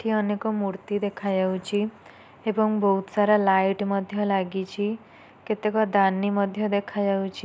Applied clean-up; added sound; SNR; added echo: none; none; none; none.